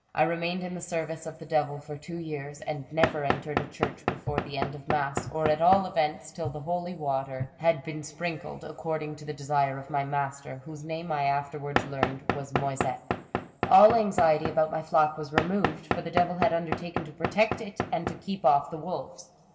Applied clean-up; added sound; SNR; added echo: none; Knock / Wood; 4 dB; reverberation time 3.0 s.